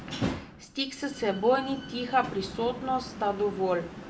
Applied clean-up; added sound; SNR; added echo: none; Slam; 9 dB; reverberation time 0.3 s.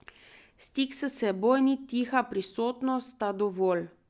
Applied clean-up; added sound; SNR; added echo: none; none; none; none.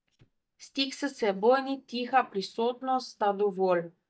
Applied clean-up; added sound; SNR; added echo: neural mask model DeepFilterNet 3.